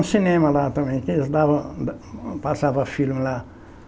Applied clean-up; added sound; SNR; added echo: none; none; none; none.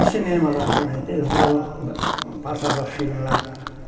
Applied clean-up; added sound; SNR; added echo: none; Chewing, mastication; 2 dB; reverberation time 2.6 s.